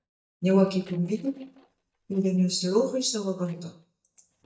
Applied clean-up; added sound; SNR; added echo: neural mask model DeepFilterNet 3.